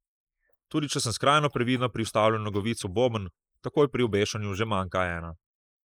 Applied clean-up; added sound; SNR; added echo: neural mask model Resemble Enhance denoiser.